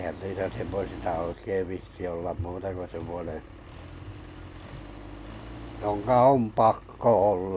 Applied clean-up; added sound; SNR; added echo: none; Accelerating, revving, vroom; 16 dB; none.